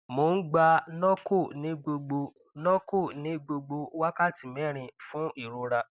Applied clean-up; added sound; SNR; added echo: none; none; none; none.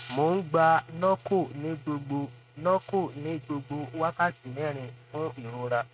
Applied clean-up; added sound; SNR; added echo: neural mask model RNNoise.